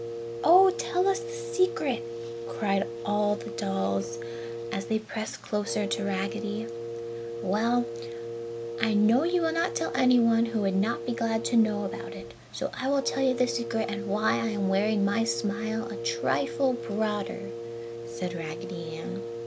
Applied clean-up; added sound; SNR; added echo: none; Wind instrument, woodwind instrument; 8 dB; none.